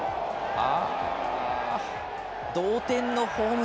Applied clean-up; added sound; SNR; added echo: none; none; none; none.